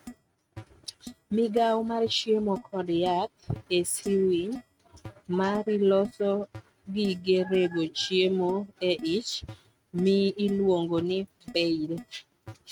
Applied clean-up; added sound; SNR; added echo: neural mask model RNNoise.